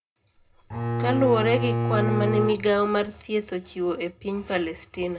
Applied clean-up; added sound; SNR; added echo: none; Bowed string instrument; 1 dB; reverberation time 0.2 s.